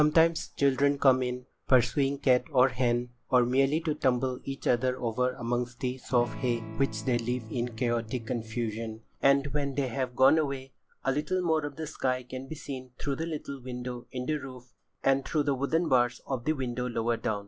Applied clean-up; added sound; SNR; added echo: none; Electric guitar / Strum; 13 dB; none.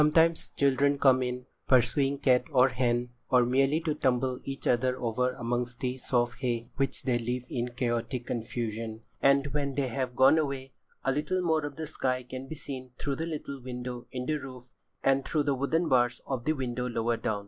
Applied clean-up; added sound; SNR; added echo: none; none; none; none.